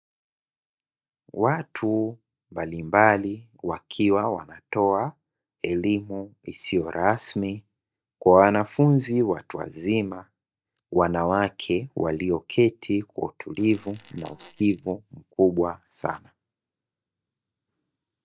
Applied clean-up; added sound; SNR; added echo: neural mask model DeepFilterNet 3.